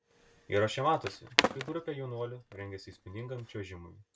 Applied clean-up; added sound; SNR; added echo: none; Skateboard; 1 dB; none.